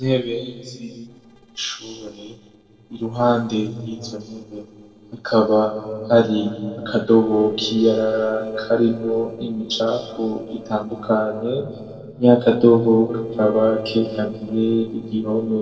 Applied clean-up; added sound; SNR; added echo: neural separator model SepFormer DNS4.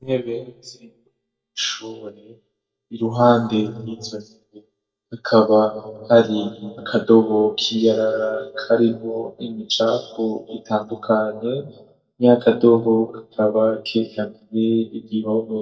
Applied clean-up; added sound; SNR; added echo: neural mask model DeepFilterNet 3.